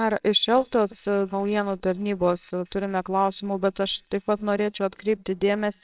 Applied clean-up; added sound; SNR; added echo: neural separator model SepFormer WHAMR!.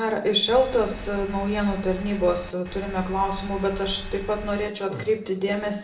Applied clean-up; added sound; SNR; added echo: none; Engine; 11 dB; reverberation time 0.6 s.